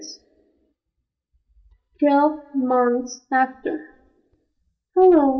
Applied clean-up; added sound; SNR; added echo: neural mask model DeepFilterNet 3.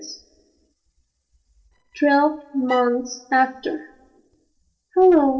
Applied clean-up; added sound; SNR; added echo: neural separator model SepFormer DNS4.